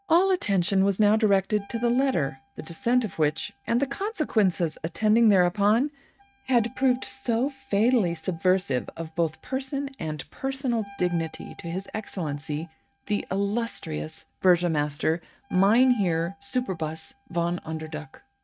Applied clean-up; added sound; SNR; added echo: neural mask model RNNoise.